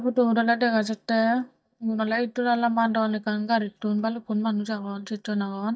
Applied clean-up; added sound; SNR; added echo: neural mask model DeepFilterNet 3.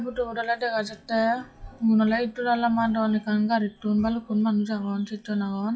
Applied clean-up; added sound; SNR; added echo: classical method WPE with log-MMSE.